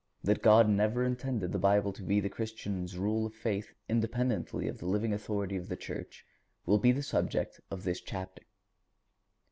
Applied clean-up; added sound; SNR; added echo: none; none; none; none.